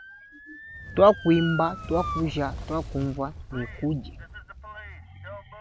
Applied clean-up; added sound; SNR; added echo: none; Fire + Motor vehicle (road) / Siren; 11 dB; none.